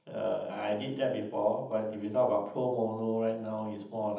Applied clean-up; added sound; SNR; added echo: none; none; none; reverberation time 0.8 s.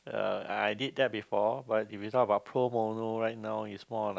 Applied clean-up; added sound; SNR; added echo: none; none; none; none.